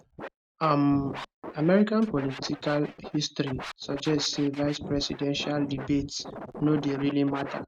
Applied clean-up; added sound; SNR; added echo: neural mask model RNNoise.